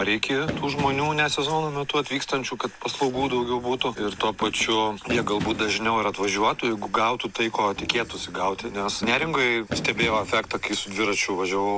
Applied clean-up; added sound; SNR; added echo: none; Run; 13 dB; none.